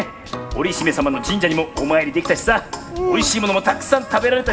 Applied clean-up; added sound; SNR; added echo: none; Drum kit; 17 dB; reverberation time 1.0 s.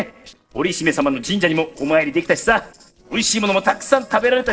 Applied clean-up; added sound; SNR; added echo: neural separator model SepFormer DNS4.